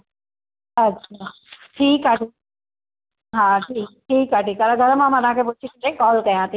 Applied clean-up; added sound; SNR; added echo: none; none; none; none.